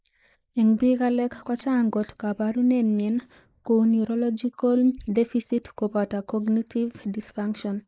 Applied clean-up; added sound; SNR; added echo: neural mask model Resemble Enhance denoiser.